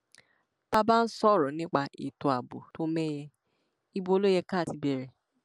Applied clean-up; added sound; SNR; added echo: none; none; none; none.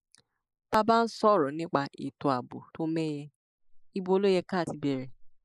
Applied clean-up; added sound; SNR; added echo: neural mask model Resemble Enhance denoiser.